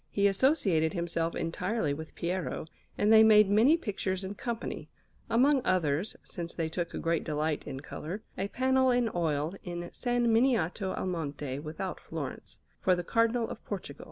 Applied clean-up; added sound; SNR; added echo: none; none; none; none.